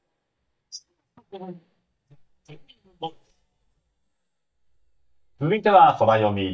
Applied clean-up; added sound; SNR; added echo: neural mask model DeepFilterNet 3.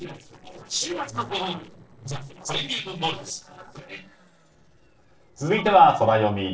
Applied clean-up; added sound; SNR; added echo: neural separator model SepFormer DNS4.